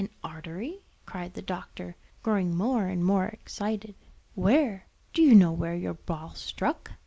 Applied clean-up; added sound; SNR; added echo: none; none; none; none.